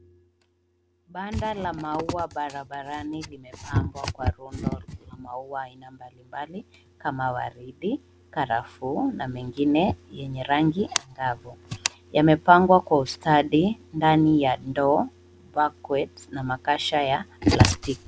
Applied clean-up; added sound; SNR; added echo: none; none; none; none.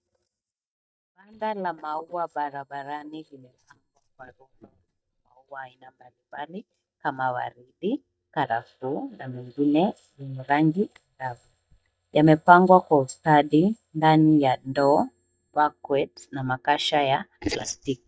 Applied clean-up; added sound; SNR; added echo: neural mask model DeepFilterNet 3.